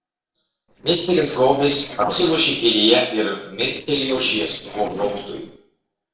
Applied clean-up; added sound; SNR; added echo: neural separator model SepFormer DNS4.